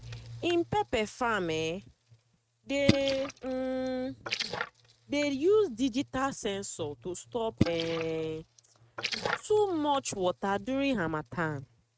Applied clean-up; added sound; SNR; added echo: neural mask model RNNoise.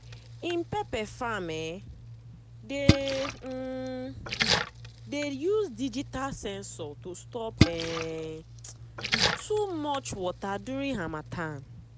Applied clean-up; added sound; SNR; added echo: none; Splash, splatter; -1 dB; none.